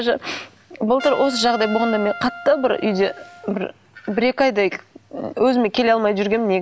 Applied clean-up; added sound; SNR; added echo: none; Trumpet; 17 dB; none.